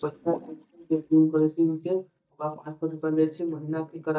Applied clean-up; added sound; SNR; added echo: neural mask model DeepFilterNet 3.